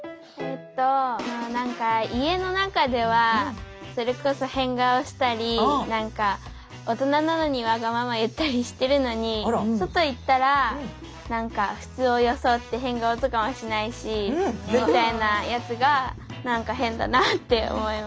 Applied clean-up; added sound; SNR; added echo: none; none; none; none.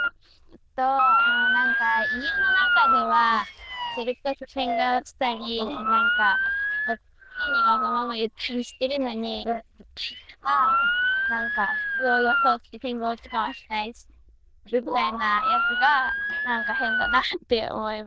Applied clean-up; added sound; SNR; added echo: neural diffusion model UNIVERSE++.